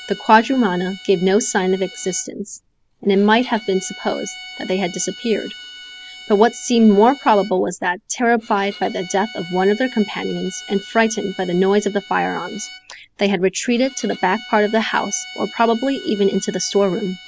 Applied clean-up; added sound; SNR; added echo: none; Bowed string instrument; 18 dB; none.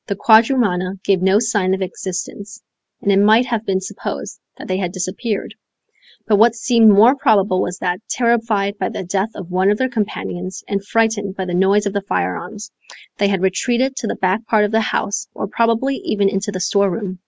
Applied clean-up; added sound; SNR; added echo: none; none; none; none.